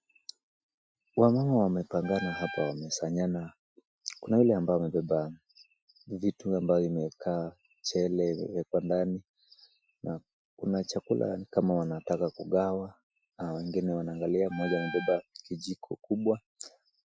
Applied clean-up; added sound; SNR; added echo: classical method Wiener filter.